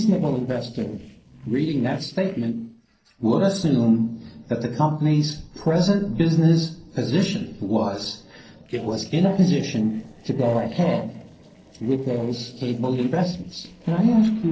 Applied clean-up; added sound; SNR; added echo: neural separator model SepFormer DNS4.